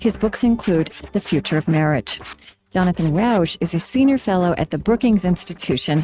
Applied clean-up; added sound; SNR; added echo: neural mask model RNNoise.